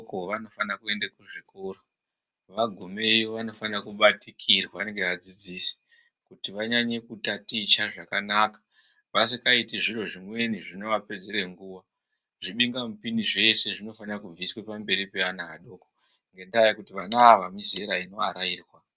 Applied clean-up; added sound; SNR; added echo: none; none; none; none.